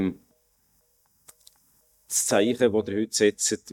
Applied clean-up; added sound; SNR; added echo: neural mask model DeepFilterNet 3.